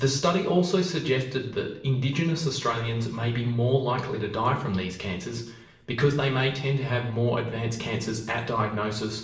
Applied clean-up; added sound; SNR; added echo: none; none; none; reverberation time 0.7 s.